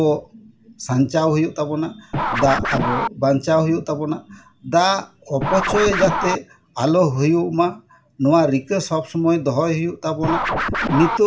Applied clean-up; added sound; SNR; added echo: none; Scratching (performance technique); 6 dB; reverberation time 0.3 s.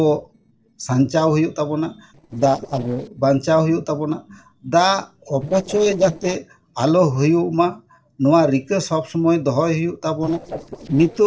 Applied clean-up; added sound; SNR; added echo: neural separator model SepFormer DNS4.